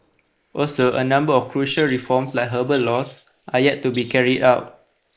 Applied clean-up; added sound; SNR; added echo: neural mask model Resemble Enhance denoiser.